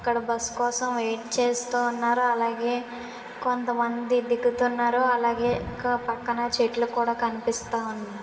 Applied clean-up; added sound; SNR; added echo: none; none; none; reverberation time 2.5 s.